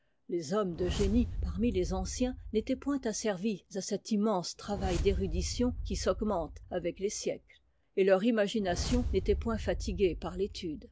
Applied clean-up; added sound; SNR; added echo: none; Whoosh, swoosh, swish; 7 dB; none.